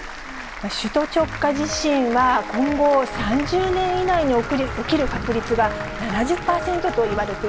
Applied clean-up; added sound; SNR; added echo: none; Applause; 13 dB; none.